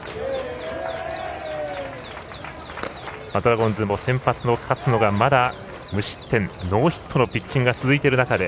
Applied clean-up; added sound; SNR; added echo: none; none; none; none.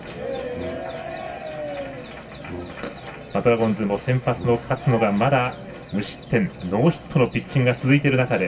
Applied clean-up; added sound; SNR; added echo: none; Brass instrument; 18 dB; reverberation time 0.2 s.